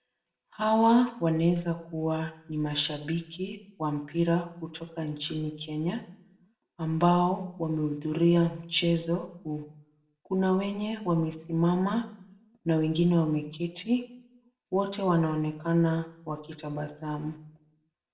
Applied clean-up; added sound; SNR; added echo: none; none; none; reverberation time 0.4 s.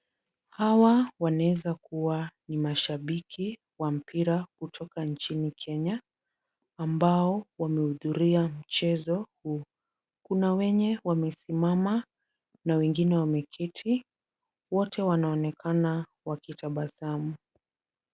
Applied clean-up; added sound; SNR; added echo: none; none; none; none.